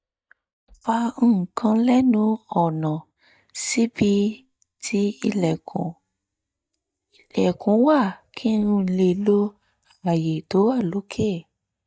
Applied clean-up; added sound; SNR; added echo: neural mask model DeepFilterNet 3.